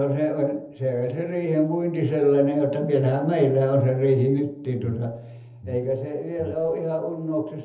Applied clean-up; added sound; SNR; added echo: neural separator model SepFormer DNS4.